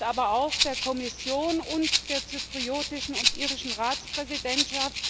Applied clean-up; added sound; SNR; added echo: none; Rattle (instrument); 0 dB; none.